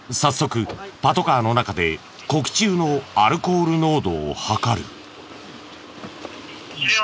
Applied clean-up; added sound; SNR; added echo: none; none; none; none.